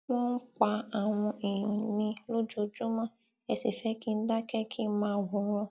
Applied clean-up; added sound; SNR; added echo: none; none; none; none.